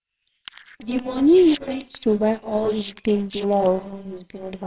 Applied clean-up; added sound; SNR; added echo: neural separator model SepFormer WHAMR!.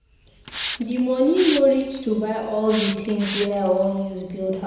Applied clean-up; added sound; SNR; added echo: none; Hiss; 13 dB; reverberation time 1.0 s.